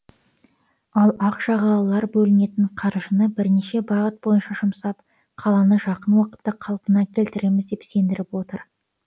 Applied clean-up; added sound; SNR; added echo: none; none; none; none.